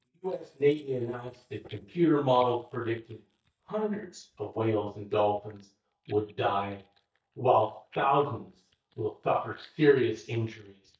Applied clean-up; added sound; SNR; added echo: neural mask model DeepFilterNet 3.